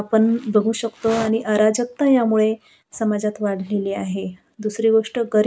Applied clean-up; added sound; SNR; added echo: none; none; none; none.